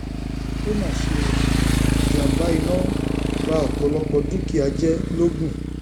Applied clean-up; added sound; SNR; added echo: none; Motorcycle; -3 dB; none.